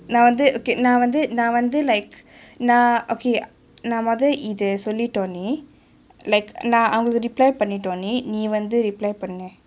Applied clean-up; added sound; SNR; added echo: none; none; none; none.